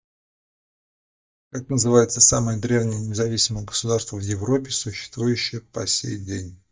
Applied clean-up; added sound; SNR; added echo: neural mask model DeepFilterNet 3.